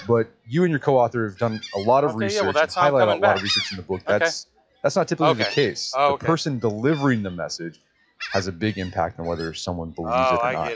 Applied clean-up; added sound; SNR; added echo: classical method log-MMSE.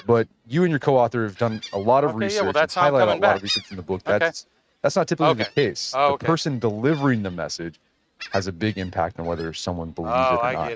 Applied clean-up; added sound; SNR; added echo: neural mask model RNNoise.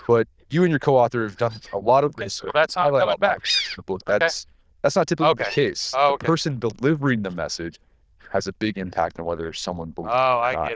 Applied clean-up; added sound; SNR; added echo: neural diffusion model UNIVERSE++.